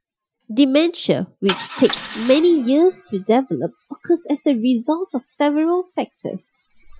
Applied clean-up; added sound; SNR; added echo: classical method Wiener filter.